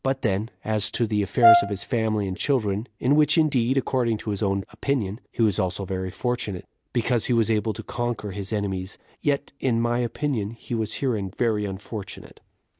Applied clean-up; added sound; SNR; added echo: none; Brass instrument; -2 dB; none.